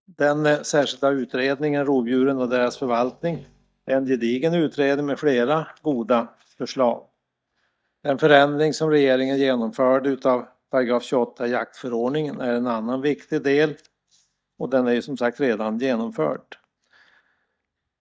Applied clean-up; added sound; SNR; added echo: neural mask model DeepFilterNet 3.